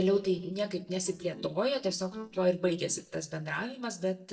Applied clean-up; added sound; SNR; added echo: neural mask model DeepFilterNet 3.